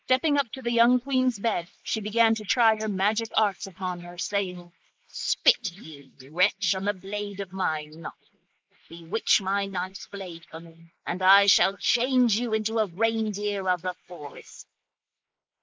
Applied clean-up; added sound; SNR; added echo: neural mask model Resemble Enhance denoiser.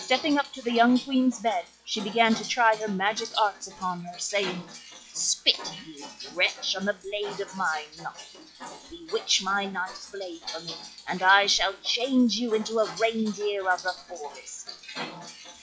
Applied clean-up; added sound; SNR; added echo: classical method log-MMSE.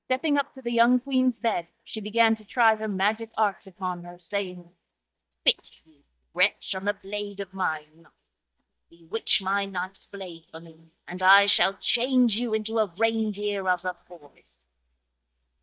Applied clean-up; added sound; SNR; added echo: neural mask model DeepFilterNet 3.